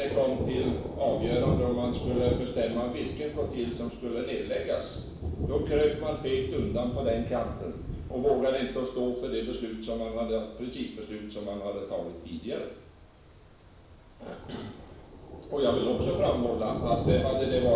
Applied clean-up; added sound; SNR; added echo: none; Thunder; 5 dB; reverberation time 0.7 s.